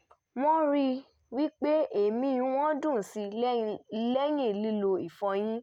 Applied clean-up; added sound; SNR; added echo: none; none; none; none.